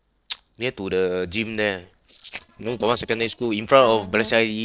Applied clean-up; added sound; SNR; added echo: neural separator model SepFormer DNS4.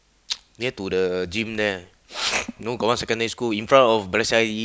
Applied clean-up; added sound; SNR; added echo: none; none; none; none.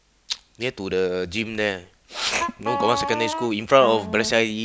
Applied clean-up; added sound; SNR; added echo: none; Wind instrument, woodwind instrument; 5 dB; none.